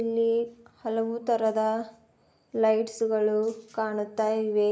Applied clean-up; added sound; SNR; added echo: none; none; none; none.